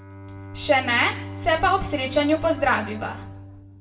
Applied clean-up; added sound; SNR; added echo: none; Bowed string instrument; 12 dB; reverberation time 0.5 s.